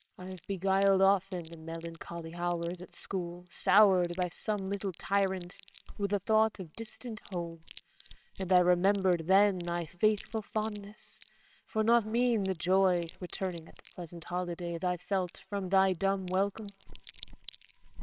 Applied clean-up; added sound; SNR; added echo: neural separator model SepFormer WHAMR!.